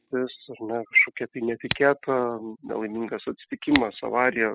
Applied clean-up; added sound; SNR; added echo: classical method spectral subtraction.